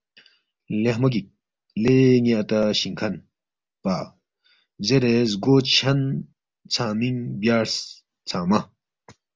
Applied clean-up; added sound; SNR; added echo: none; none; none; none.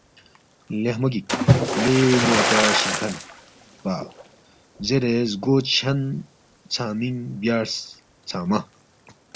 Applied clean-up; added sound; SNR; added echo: none; Splash, splatter; 3 dB; none.